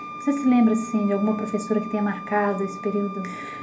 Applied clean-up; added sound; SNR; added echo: none; Wind instrument, woodwind instrument; 13 dB; reverberation time 0.3 s.